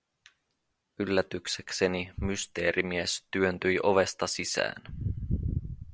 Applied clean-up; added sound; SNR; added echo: none; none; none; none.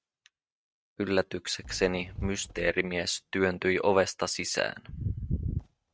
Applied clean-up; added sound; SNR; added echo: neural mask model RNNoise.